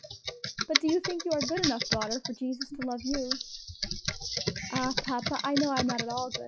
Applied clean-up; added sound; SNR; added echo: classical method log-MMSE.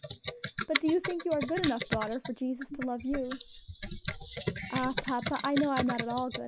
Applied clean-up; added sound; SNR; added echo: none; Computer keyboard; 1 dB; none.